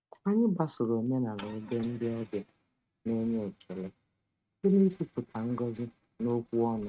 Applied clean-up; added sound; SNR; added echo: neural mask model RNNoise.